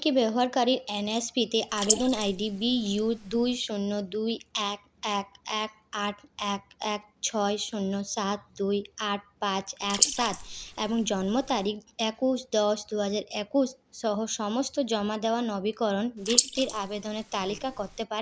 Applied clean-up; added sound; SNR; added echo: neural mask model Resemble Enhance denoiser.